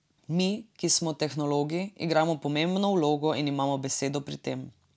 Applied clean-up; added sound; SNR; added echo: none; none; none; none.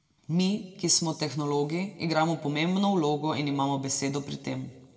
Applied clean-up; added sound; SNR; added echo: none; none; none; reverberation time 0.9 s.